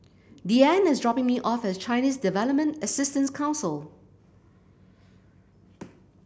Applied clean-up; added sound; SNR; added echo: none; none; none; none.